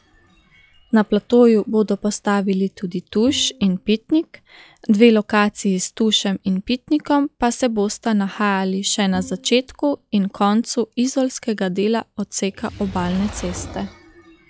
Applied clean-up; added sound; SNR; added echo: classical method log-MMSE.